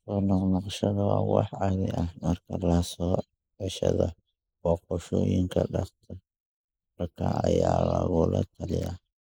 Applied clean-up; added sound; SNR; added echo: neural mask model Resemble Enhance denoiser.